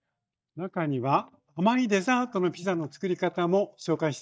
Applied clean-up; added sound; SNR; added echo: neural mask model DeepFilterNet 3.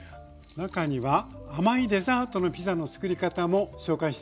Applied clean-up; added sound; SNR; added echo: none; none; none; none.